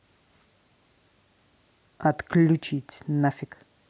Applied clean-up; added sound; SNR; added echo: none; none; none; none.